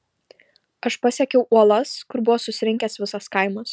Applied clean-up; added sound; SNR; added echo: none; none; none; none.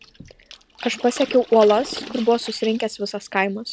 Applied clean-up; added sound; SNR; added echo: none; Water / Splash, splatter; 17 dB; none.